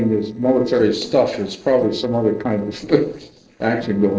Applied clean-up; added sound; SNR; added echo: neural separator model SepFormer DNS4.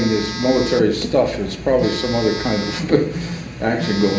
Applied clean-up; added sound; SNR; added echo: none; Telephone; 12 dB; reverberation time 0.8 s.